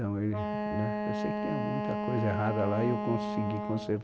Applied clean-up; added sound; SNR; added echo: none; Wind instrument, woodwind instrument; 1 dB; none.